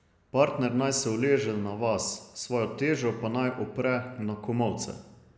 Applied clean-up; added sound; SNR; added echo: none; none; none; none.